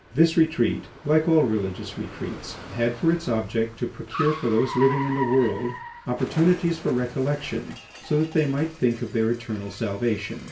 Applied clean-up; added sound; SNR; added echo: none; Car; 13 dB; reverberation time 0.3 s.